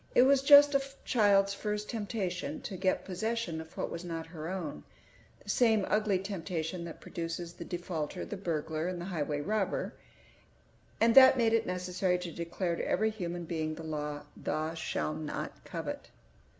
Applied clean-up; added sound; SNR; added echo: none; none; none; none.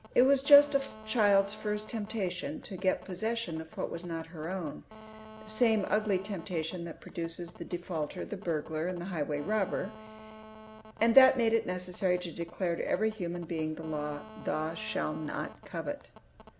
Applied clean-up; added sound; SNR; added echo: none; Telephone; 19 dB; none.